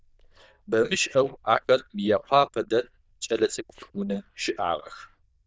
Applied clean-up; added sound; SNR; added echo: neural diffusion model UNIVERSE++.